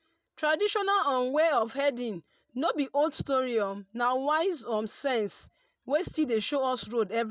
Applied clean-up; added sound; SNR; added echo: none; none; none; none.